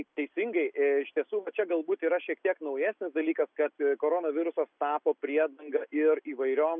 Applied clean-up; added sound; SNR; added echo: none; none; none; none.